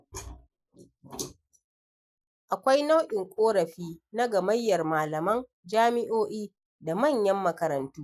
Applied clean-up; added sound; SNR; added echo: neural mask model Resemble Enhance denoiser.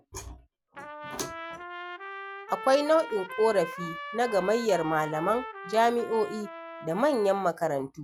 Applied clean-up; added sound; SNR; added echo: none; Trumpet; 12 dB; none.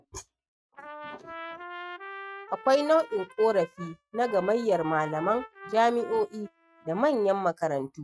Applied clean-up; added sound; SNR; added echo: neural mask model RNNoise.